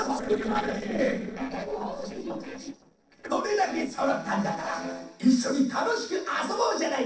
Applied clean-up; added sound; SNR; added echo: neural separator model SepFormer DNS4.